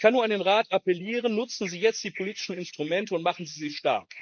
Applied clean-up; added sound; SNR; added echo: neural mask model Resemble Enhance denoiser.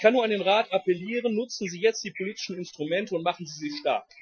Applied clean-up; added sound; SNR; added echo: classical method Wiener filter.